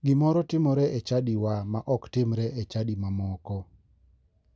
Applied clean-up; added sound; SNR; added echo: none; none; none; none.